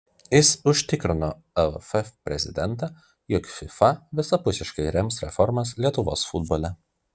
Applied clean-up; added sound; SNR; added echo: none; none; none; none.